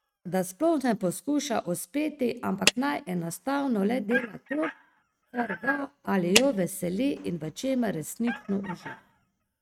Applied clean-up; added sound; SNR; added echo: neural mask model RNNoise.